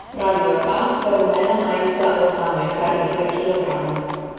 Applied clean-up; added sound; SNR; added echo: none; Livestock, farm animals, working animals; 17 dB; reverberation time 2.2 s.